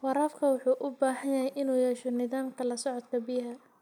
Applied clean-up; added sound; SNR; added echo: none; none; none; none.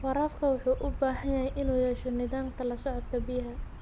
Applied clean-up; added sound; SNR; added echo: none; Bird vocalization, bird call, bird song; 7 dB; none.